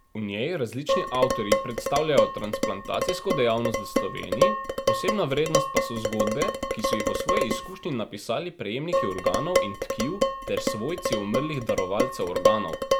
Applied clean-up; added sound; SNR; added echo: none; Dishes, pots, and pans; -2 dB; none.